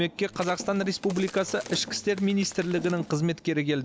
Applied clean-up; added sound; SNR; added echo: none; Thump, thud + Crack; 16 dB; none.